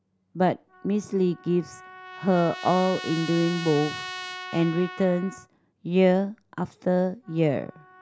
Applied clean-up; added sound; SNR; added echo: none; Trumpet; 14 dB; none.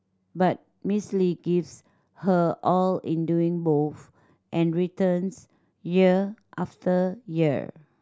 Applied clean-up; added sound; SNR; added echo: none; none; none; none.